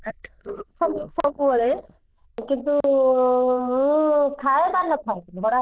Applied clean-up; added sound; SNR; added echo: neural diffusion model UNIVERSE++.